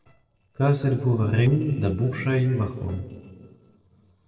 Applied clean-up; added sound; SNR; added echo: neural separator model SepFormer DNS4.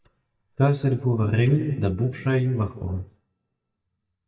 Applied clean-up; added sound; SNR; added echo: neural mask model DeepFilterNet 3.